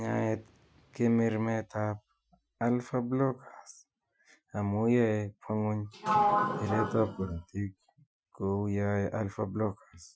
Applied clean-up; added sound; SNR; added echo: classical method Wiener filter.